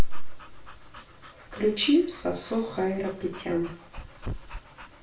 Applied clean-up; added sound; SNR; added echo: none; Dog / Breathing; 19 dB; reverberation time 0.3 s.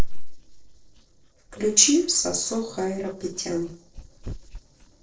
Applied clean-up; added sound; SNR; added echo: neural separator model SepFormer DNS4.